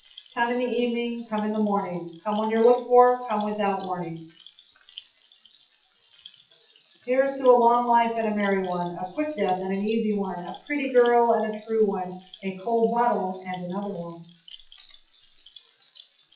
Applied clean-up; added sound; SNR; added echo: classical method WPE with log-MMSE.